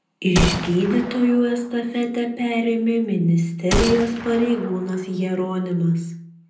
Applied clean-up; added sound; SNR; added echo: none; Gunshot, gunfire; 8 dB; reverberation time 0.6 s.